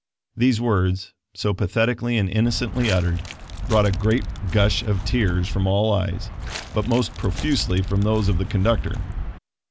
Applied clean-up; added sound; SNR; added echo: none; Walk, footsteps; 6 dB; none.